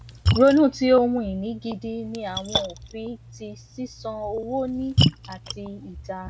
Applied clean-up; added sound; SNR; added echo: none; Splash, splatter; 4 dB; none.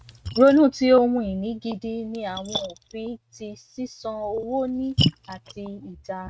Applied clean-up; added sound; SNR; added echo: neural mask model RNNoise.